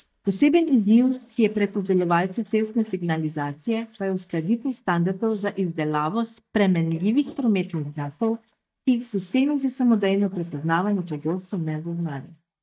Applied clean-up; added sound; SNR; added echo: neural mask model DeepFilterNet 3.